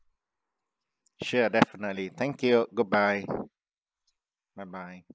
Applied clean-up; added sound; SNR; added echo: neural mask model Resemble Enhance denoiser.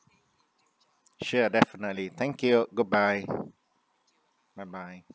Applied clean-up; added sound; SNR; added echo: none; none; none; none.